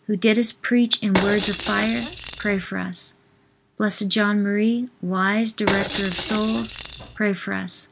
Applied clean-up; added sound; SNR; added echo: none; Rattle / Rattle (instrument); 6 dB; none.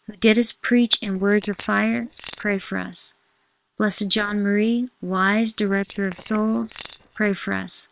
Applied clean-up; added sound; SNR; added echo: neural separator model SepFormer WHAM!.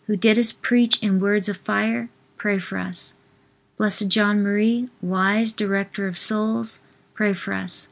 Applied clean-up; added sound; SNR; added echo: none; none; none; none.